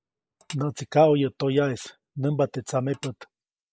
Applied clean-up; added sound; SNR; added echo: neural mask model Resemble Enhance denoiser.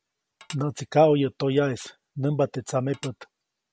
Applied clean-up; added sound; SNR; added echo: none; Tap / Dishes, pots, and pans; 17 dB; none.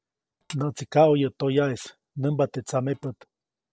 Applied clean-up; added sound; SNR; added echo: neural separator model SepFormer DNS4.